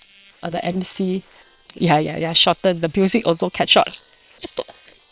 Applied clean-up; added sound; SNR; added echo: neural separator model SepFormer WHAM!.